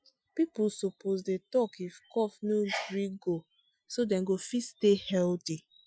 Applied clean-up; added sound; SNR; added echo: classical method Wiener filter.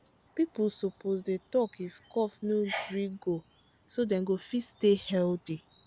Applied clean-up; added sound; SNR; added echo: none; Sneeze; 17 dB; none.